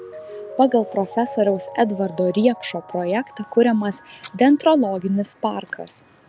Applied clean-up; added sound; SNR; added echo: none; Mallet percussion; 18 dB; none.